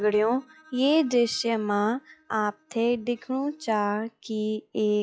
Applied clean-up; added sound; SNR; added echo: classical method log-MMSE.